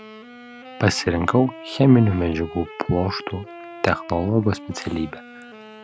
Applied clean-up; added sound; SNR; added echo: none; Wind instrument, woodwind instrument; 17 dB; none.